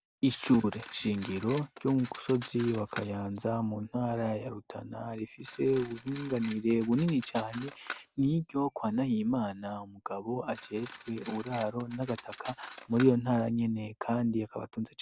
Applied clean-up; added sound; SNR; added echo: none; Cutlery, silverware; 15 dB; none.